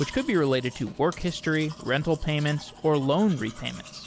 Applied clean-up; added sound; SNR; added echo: none; Domestic sounds, home sounds; 19 dB; none.